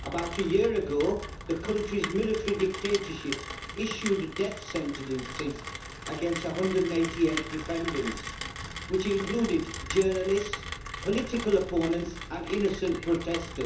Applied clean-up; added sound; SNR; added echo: none; Rain; 9 dB; reverberation time 0.6 s.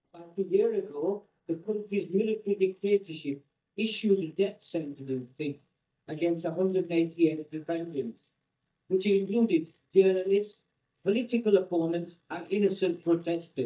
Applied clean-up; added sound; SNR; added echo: neural mask model DeepFilterNet 3.